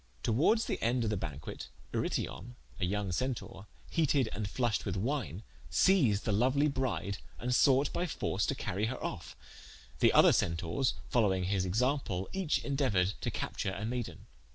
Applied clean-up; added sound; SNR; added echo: none; none; none; none.